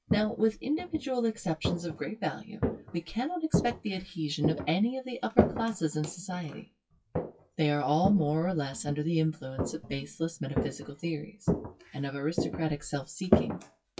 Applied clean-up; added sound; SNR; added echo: classical method WPE with log-MMSE.